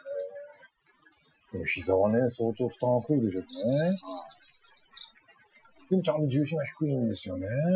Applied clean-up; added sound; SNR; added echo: classical method Wiener filter.